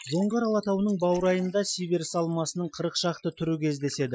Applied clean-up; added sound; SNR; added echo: classical method Wiener filter.